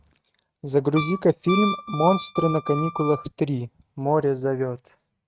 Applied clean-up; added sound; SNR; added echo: neural mask model RNNoise.